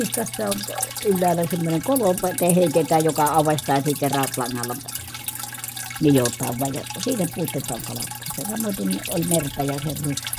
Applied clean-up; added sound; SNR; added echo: none; Drip; 8 dB; none.